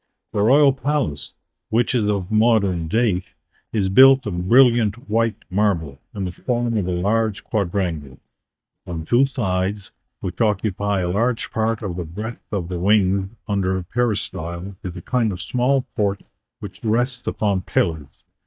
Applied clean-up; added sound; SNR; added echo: neural mask model DeepFilterNet 3.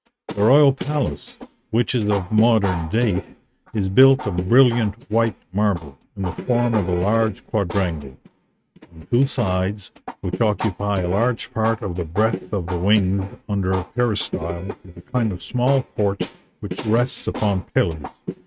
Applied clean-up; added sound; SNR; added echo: neural mask model RNNoise.